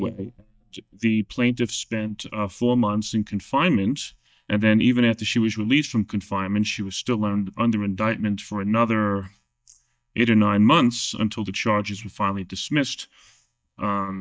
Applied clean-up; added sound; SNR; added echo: neural mask model DeepFilterNet 3.